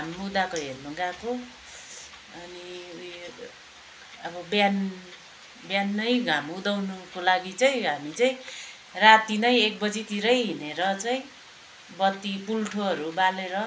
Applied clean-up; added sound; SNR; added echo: none; none; none; none.